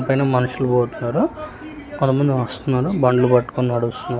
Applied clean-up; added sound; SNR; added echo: none; none; none; none.